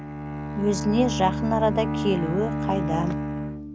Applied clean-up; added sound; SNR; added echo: none; Bowed string instrument; 3 dB; none.